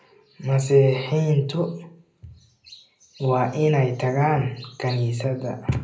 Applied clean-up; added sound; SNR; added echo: none; none; none; reverberation time 0.4 s.